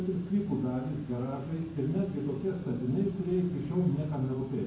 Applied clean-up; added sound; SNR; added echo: none; Mechanical fan; 15 dB; reverberation time 0.9 s.